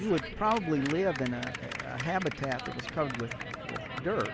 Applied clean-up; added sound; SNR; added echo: none; Clapping; 8 dB; none.